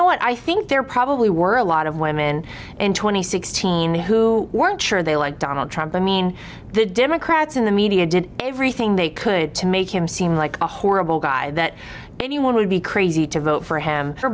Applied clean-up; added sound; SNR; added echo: none; none; none; none.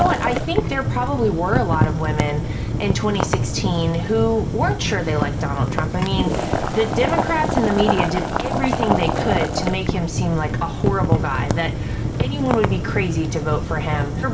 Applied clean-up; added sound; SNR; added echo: none; Boiling; -1 dB; reverberation time 3.0 s.